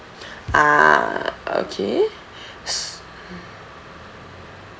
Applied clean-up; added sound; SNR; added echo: none; Bass drum; 12 dB; none.